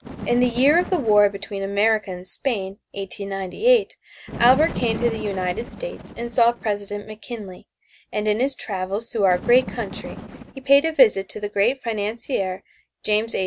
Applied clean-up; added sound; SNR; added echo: none; Bird; 15 dB; none.